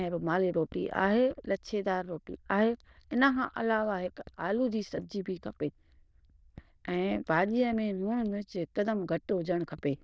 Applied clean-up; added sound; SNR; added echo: neural diffusion model UNIVERSE++.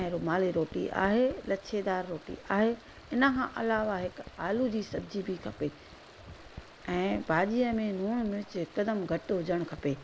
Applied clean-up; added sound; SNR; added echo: none; Stream + Writing; 20 dB; none.